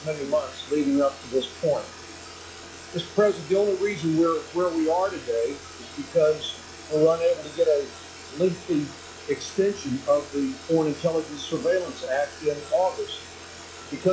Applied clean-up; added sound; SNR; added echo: classical method log-MMSE.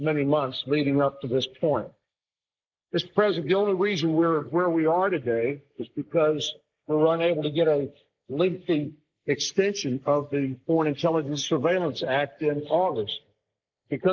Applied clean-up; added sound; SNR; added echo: neural mask model Resemble Enhance denoiser.